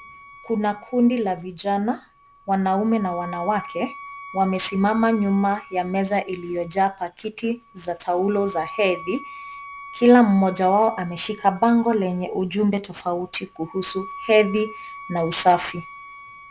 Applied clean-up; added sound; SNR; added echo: none; Wind instrument, woodwind instrument; 18 dB; none.